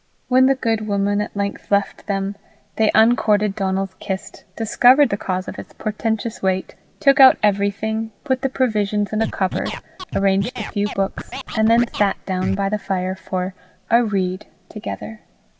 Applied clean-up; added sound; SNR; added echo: none; Scratching (performance technique); 10 dB; none.